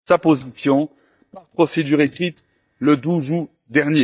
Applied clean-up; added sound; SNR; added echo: neural mask model DeepFilterNet 3.